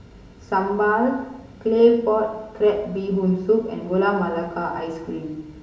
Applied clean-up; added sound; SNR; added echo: none; none; none; reverberation time 0.9 s.